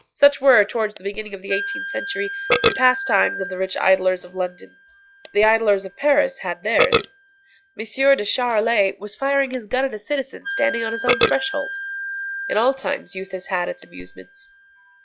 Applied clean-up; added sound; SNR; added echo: classical method log-MMSE.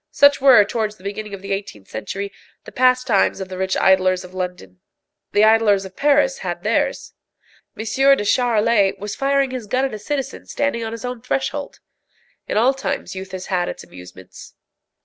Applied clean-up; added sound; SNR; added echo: none; none; none; none.